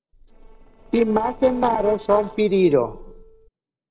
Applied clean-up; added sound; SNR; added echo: neural separator model SepFormer DNS4.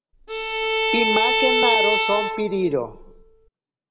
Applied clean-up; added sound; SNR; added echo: none; Bowed string instrument; -3 dB; none.